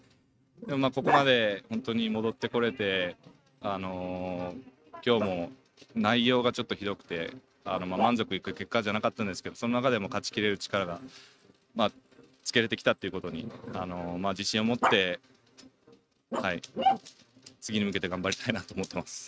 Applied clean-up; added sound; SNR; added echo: neural mask model RNNoise.